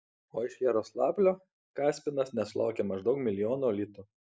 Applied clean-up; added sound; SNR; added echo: none; none; none; none.